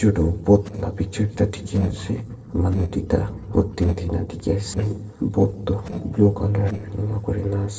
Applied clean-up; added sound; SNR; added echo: neural separator model SepFormer DNS4.